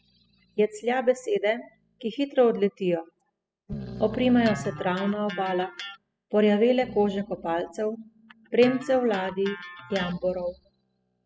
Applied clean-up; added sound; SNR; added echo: classical method spectral subtraction.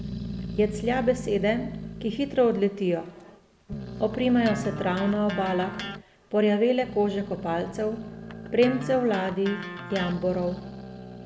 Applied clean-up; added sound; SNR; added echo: none; Electric guitar + Growling; 10 dB; none.